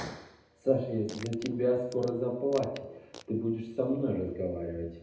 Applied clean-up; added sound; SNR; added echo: none; Fart; 19 dB; reverberation time 0.8 s.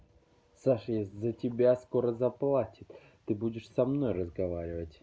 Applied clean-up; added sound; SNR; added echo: none; none; none; none.